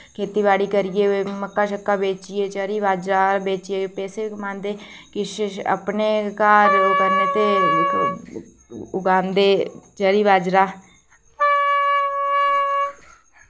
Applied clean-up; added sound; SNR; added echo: none; Wind instrument, woodwind instrument; -2 dB; none.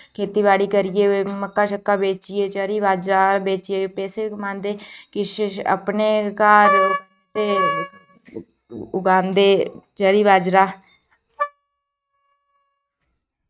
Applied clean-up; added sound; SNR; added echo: neural mask model RNNoise.